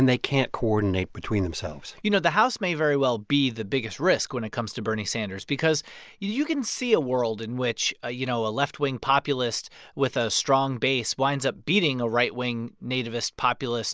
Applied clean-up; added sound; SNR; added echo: none; none; none; none.